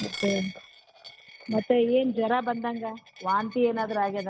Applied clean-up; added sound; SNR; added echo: none; Coin (dropping); 16 dB; none.